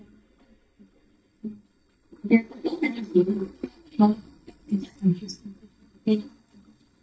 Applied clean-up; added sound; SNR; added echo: neural mask model DeepFilterNet 3.